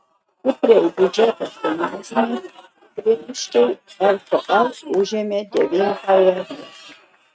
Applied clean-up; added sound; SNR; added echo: neural mask model RNNoise.